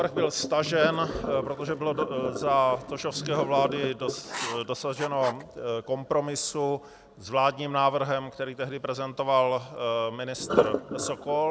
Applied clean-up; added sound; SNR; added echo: none; Writing + Sink (filling or washing); 7 dB; none.